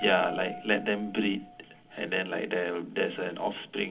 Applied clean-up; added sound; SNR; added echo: none; Piano; 16 dB; reverberation time 0.4 s.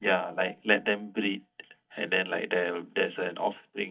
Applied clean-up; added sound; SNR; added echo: neural mask model DeepFilterNet 3.